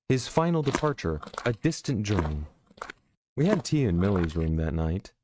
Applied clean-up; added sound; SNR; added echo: neural mask model RNNoise.